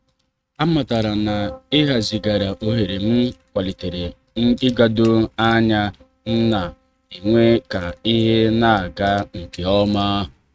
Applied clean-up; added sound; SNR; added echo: neural mask model RNNoise.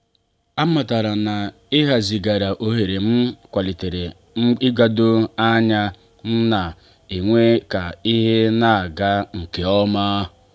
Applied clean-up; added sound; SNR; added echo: none; none; none; none.